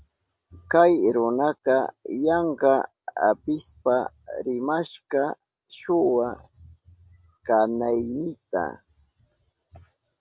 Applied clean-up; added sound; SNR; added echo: none; none; none; none.